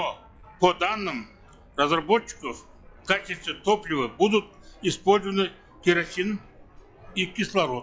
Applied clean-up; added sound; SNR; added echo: classical method log-MMSE.